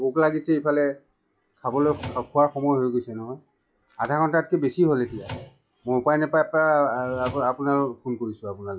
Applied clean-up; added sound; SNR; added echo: classical method log-MMSE.